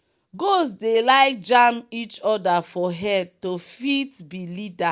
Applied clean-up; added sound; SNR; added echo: none; none; none; none.